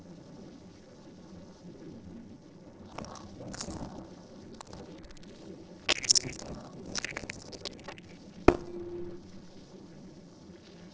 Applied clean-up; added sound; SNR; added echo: neural separator model SepFormer DNS4.